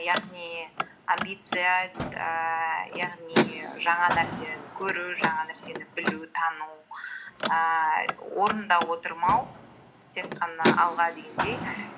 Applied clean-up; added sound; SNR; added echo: none; Car; 5 dB; none.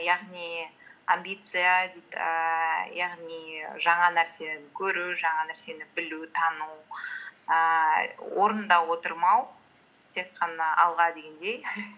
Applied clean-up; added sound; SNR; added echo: none; none; none; none.